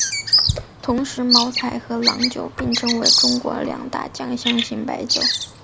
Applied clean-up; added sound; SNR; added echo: none; Bird vocalization, bird call, bird song; -2 dB; none.